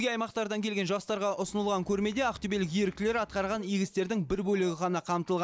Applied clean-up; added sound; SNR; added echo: none; none; none; none.